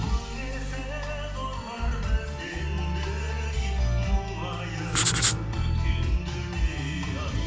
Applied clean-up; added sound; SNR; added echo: none; Writing; -2 dB; reverberation time 0.5 s.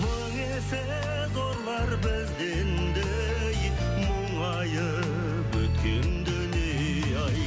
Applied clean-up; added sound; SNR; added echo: none; none; none; none.